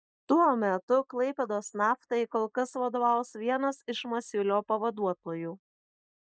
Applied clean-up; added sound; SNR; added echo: neural mask model Resemble Enhance denoiser.